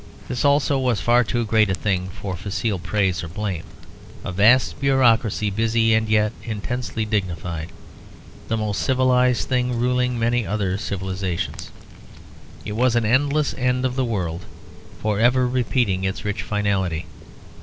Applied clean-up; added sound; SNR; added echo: none; Walk, footsteps; 18 dB; none.